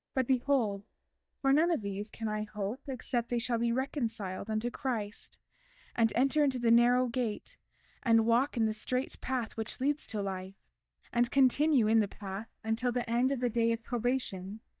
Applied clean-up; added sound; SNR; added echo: neural mask model DeepFilterNet 3.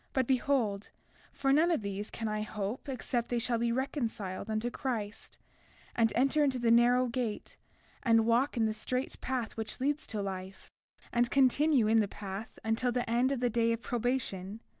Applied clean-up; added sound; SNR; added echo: none; none; none; none.